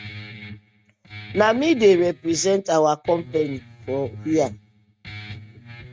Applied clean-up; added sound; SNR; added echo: neural mask model RNNoise.